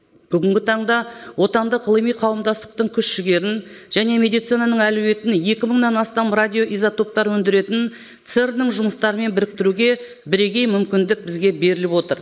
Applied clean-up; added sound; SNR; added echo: neural mask model Resemble Enhance denoiser.